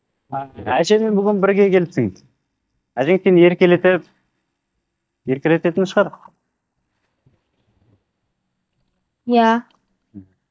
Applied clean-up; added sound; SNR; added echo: neural mask model DeepFilterNet 3.